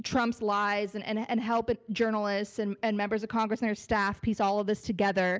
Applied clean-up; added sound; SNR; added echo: none; none; none; none.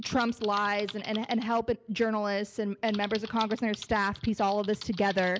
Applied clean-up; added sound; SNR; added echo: none; Typing; 17 dB; none.